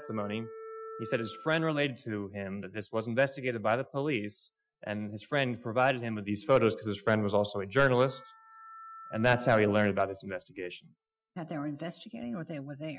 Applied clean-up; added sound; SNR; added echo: classical method Wiener filter.